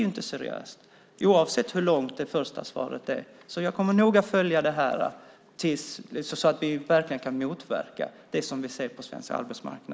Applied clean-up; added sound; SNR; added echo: none; none; none; none.